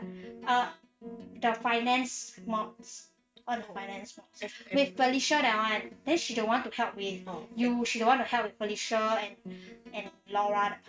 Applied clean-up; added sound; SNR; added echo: neural mask model RNNoise.